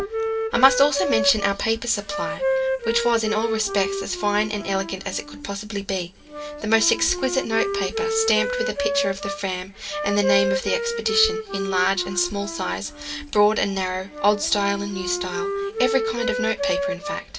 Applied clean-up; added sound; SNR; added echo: none; Wind instrument, woodwind instrument; 4 dB; reverberation time 0.1 s.